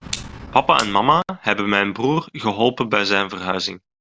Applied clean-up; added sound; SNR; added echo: none; Clock; 15 dB; none.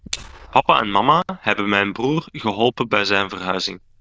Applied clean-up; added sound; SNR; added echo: neural diffusion model UNIVERSE++.